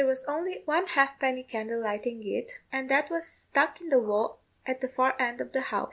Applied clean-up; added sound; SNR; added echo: none; none; none; none.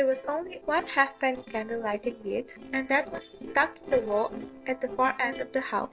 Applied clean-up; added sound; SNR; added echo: neural separator model SepFormer DNS4.